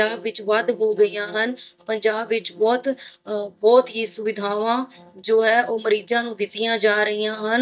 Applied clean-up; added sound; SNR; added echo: neural mask model DeepFilterNet 3.